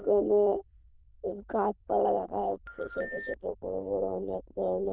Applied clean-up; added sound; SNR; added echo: neural diffusion model UNIVERSE++.